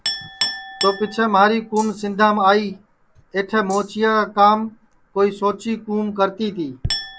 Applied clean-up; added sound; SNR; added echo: none; Chink, clink + Rattle (instrument); 13 dB; none.